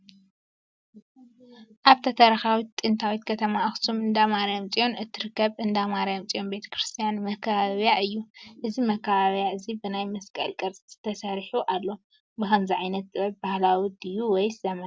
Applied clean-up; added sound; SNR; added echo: none; none; none; none.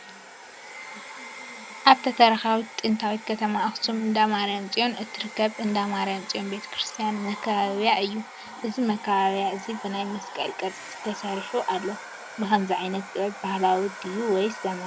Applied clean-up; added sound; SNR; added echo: none; Domestic sounds, home sounds; 14 dB; none.